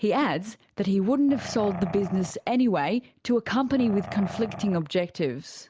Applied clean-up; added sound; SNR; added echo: none; Growling; 12 dB; none.